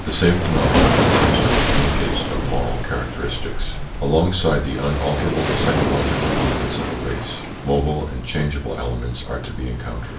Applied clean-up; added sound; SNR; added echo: none; Waves, surf; -1 dB; reverberation time 0.4 s.